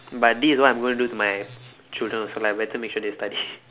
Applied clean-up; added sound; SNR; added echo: none; none; none; none.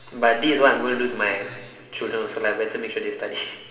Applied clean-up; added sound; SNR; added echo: none; none; none; reverberation time 2.9 s.